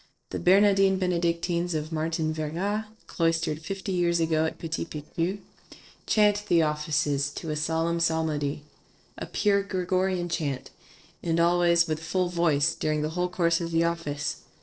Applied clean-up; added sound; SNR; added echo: neural separator model SepFormer DNS4.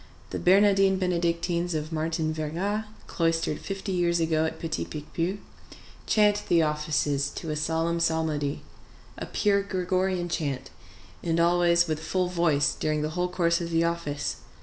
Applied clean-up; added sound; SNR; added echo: none; none; none; none.